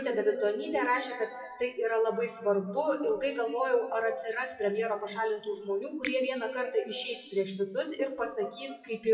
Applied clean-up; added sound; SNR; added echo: classical method WPE with log-MMSE.